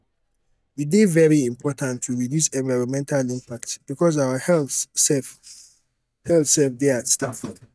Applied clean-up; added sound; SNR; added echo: neural mask model DeepFilterNet 3.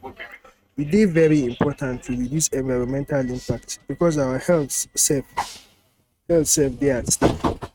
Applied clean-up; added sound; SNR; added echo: neural mask model RNNoise.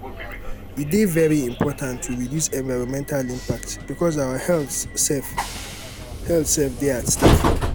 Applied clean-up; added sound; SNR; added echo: none; Train; 3 dB; none.